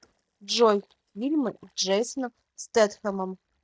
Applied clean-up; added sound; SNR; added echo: neural mask model DeepFilterNet 3.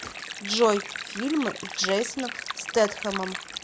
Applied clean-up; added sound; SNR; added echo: none; Stream; 8 dB; none.